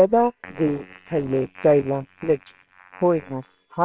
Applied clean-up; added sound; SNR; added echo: neural separator model SepFormer WHAMR!.